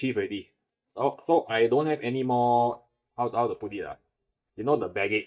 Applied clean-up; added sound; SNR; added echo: neural mask model DeepFilterNet 3.